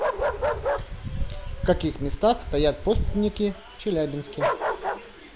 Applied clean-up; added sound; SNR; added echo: none; Bark; 5 dB; none.